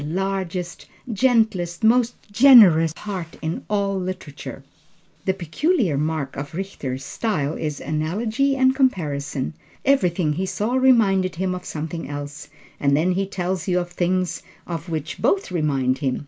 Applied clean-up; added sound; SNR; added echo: none; none; none; none.